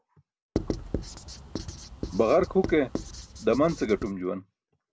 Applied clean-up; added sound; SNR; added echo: none; Writing; 7 dB; none.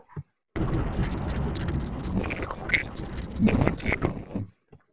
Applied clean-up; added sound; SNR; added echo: neural separator model SepFormer DNS4.